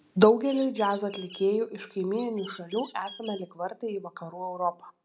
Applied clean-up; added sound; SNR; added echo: none; Bird; 19 dB; none.